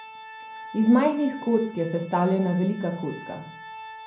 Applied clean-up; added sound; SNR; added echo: none; Organ; 17 dB; reverberation time 0.6 s.